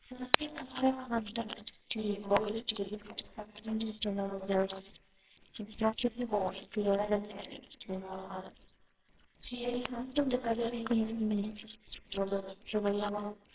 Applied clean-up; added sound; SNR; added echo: neural separator model SepFormer WHAMR!.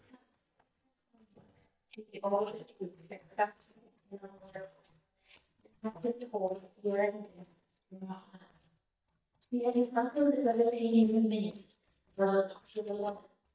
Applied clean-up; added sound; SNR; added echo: neural mask model DeepFilterNet 3.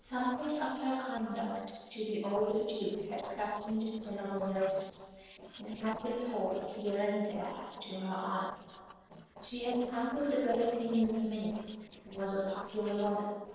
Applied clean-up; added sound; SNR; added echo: neural separator model SepFormer DNS4.